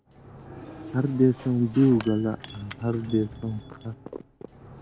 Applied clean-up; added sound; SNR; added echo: none; Sliding door + Shatter / Crushing; 17 dB; none.